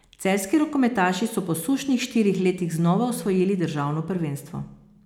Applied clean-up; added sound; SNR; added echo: none; none; none; none.